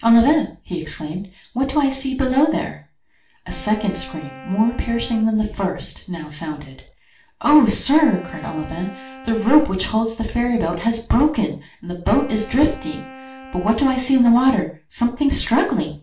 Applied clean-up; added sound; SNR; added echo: none; Wind instrument, woodwind instrument; 20 dB; reverberation time 0.3 s.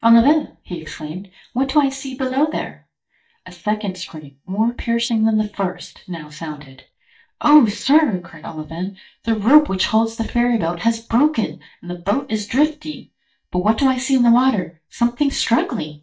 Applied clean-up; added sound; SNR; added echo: neural mask model DeepFilterNet 3.